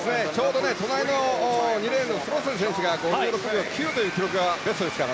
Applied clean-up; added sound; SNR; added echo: none; none; none; none.